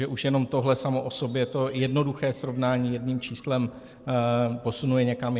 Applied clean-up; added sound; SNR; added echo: neural separator model SepFormer DNS4.